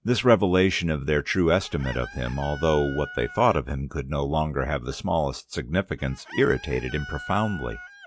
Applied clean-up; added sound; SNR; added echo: none; Chicken, rooster; 18 dB; none.